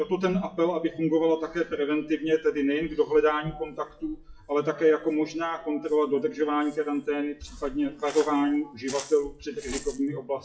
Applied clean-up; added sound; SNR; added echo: classical method WPE with log-MMSE.